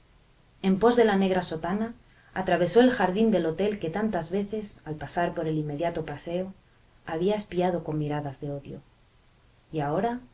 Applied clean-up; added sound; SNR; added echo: none; none; none; none.